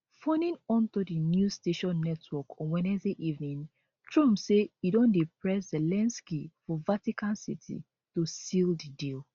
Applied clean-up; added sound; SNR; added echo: none; none; none; none.